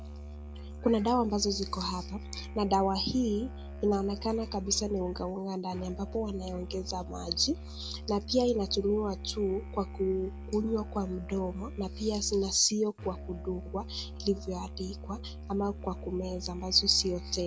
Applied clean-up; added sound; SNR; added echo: none; Musical instrument; 10 dB; none.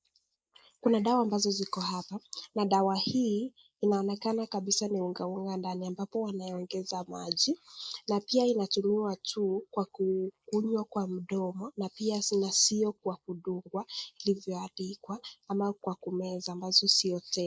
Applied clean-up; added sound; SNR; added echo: neural mask model Resemble Enhance denoiser.